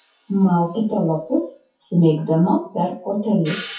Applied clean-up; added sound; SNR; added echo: classical method WPE with log-MMSE.